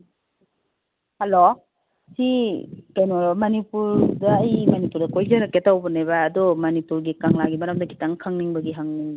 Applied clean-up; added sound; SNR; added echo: none; none; none; none.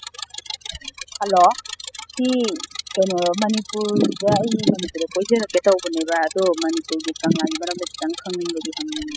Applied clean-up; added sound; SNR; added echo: classical method spectral subtraction.